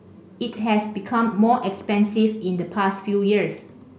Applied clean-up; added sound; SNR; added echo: none; none; none; none.